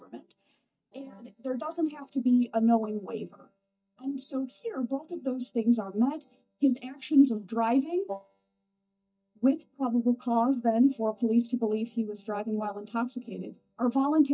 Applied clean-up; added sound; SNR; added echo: neural mask model DeepFilterNet 3.